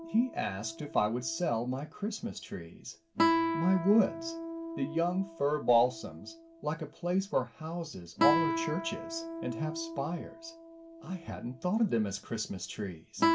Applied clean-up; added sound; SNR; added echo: none; Guitar; 4 dB; reverberation time 0.2 s.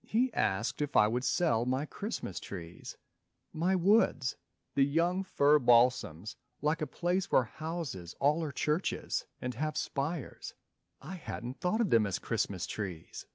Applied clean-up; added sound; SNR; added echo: none; none; none; none.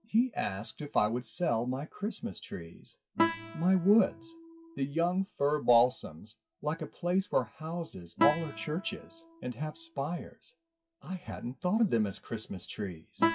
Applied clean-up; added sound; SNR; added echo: classical method WPE with log-MMSE.